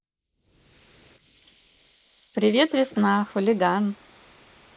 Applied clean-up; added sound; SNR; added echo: neural mask model Resemble Enhance denoiser.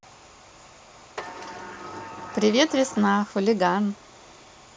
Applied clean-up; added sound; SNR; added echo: none; Sliding door; 13 dB; none.